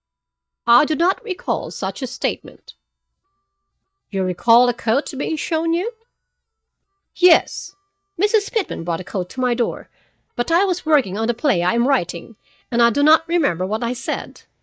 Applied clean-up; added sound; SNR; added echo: neural mask model DeepFilterNet 3.